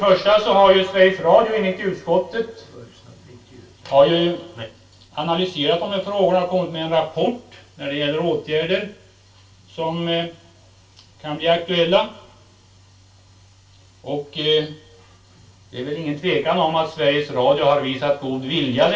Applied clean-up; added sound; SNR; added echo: none; none; none; reverberation time 0.3 s.